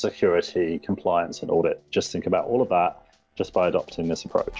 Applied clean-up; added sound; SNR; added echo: neural separator model SepFormer DNS4.